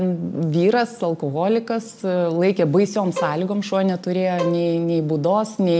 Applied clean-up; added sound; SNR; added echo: none; Bowed string instrument; 11 dB; none.